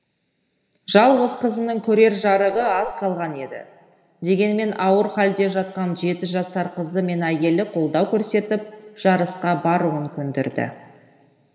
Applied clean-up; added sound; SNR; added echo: none; Bark; 9 dB; reverberation time 1.7 s.